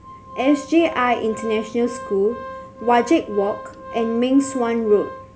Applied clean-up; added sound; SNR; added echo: none; Organ; 14 dB; none.